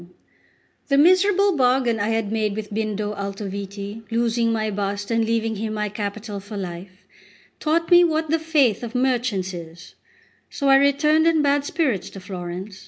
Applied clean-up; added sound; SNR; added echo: none; none; none; none.